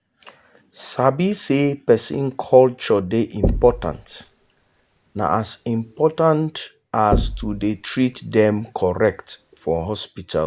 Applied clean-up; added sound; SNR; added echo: none; Knock; 8 dB; none.